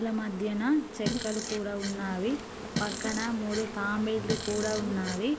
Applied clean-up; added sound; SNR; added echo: none; Fart + Insect; 5 dB; none.